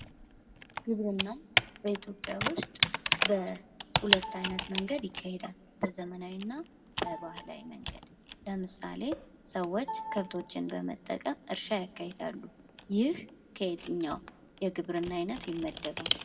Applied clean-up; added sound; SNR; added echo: none; Computer keyboard; 2 dB; reverberation time 1.7 s.